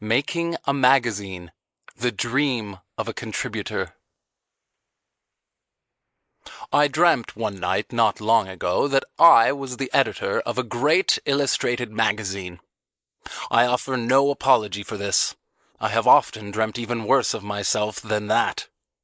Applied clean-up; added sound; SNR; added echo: neural mask model Resemble Enhance denoiser.